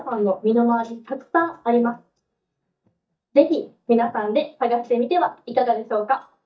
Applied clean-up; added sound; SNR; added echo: neural mask model DeepFilterNet 3.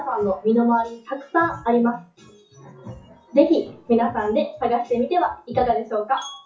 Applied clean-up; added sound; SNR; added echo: classical method WPE with log-MMSE.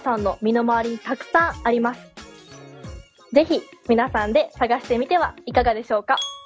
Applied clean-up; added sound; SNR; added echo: none; none; none; none.